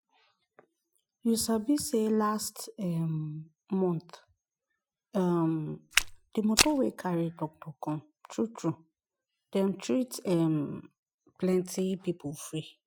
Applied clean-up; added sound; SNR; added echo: classical method Wiener filter.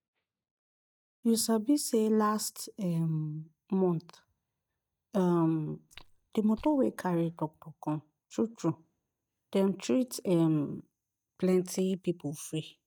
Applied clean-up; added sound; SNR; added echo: neural mask model DeepFilterNet 3.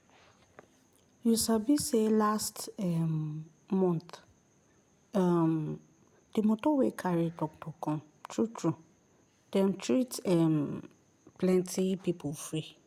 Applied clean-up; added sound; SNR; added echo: none; none; none; none.